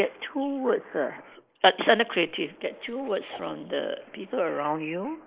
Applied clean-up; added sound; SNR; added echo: neural mask model Resemble Enhance denoiser.